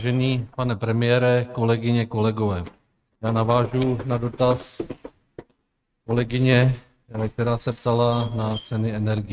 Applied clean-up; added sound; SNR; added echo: neural mask model RNNoise.